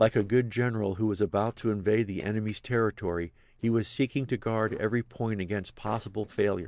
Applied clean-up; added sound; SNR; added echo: neural separator model SepFormer DNS4.